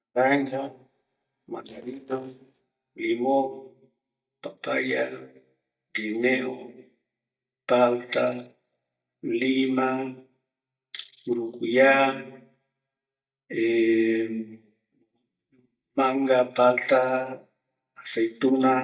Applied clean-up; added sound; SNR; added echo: neural mask model DeepFilterNet 3.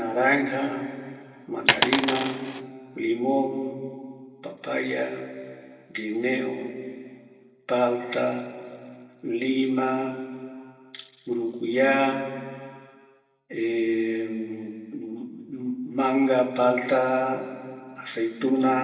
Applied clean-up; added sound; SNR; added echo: none; Coin (dropping); -2 dB; reverberation time 1.8 s.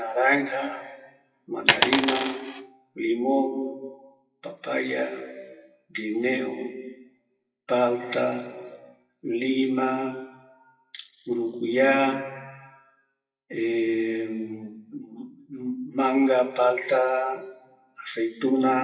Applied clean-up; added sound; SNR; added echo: classical method WPE with log-MMSE.